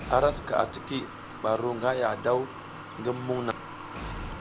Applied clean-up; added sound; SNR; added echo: none; Water tap, faucet / Water + Boom; 10 dB; none.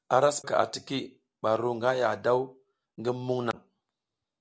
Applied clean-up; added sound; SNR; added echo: none; none; none; none.